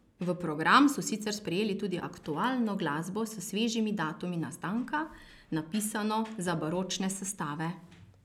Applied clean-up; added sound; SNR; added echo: none; none; none; none.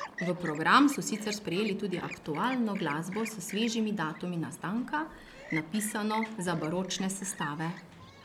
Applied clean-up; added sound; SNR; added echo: none; Chirp, tweet; 14 dB; none.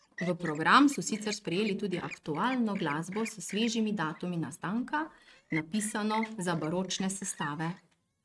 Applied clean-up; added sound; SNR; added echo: neural mask model RNNoise.